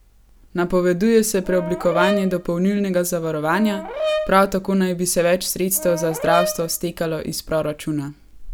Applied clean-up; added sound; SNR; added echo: none; Brass instrument; 7 dB; none.